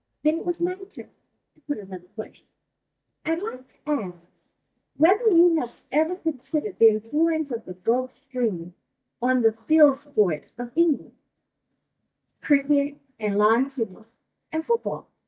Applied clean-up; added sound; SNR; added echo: neural mask model DeepFilterNet 3.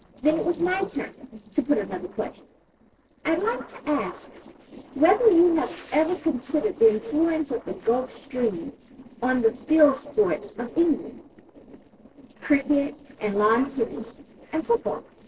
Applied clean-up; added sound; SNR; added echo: neural separator model SepFormer DNS4.